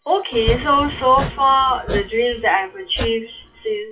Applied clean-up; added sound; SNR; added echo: classical method WPE with log-MMSE.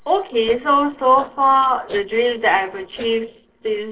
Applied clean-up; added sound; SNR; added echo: neural separator model SepFormer DNS4.